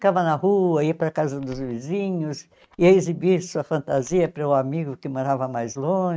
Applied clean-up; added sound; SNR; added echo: neural mask model RNNoise.